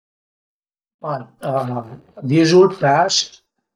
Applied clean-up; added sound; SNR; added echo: neural mask model DeepFilterNet 3.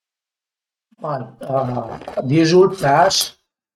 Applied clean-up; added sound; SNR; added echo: neural mask model RNNoise.